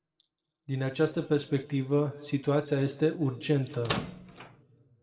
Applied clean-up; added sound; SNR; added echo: none; Microwave oven; 7 dB; reverberation time 1.9 s.